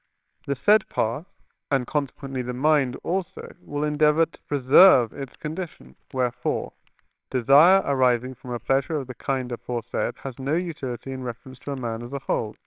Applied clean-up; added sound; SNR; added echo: neural separator model SepFormer WHAMR!.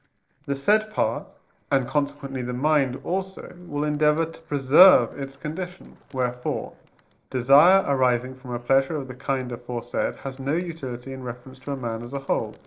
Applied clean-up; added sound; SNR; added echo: neural separator model SepFormer DNS4.